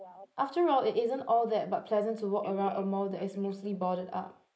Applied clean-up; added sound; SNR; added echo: neural mask model Resemble Enhance denoiser.